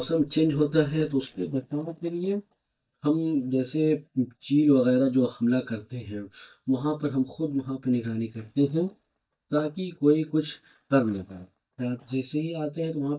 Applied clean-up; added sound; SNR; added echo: neural mask model DeepFilterNet 3.